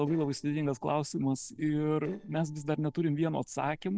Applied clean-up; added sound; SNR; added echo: neural separator model SepFormer DNS4.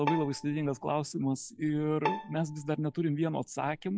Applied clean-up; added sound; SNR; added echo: classical method log-MMSE.